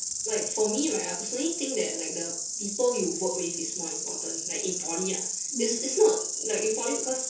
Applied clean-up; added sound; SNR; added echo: none; Insect; 2 dB; reverberation time 0.3 s.